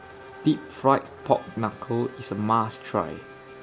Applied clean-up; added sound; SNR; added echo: none; Race car, auto racing / Accelerating, revving, vroom; 18 dB; none.